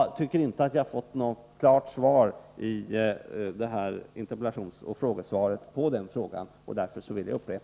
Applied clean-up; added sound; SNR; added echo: none; none; none; none.